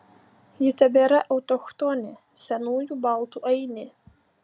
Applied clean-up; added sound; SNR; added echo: none; none; none; none.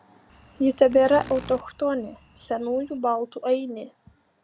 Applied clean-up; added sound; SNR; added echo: none; Insect; 20 dB; none.